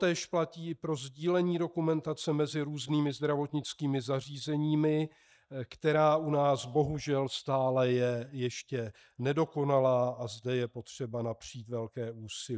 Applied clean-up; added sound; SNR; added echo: neural mask model DeepFilterNet 3.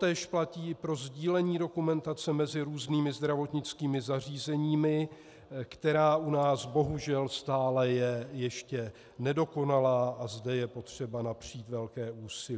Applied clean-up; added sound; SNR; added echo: none; none; none; none.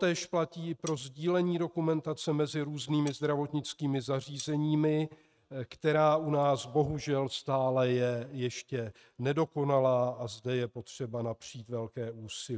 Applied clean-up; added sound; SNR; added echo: neural mask model RNNoise.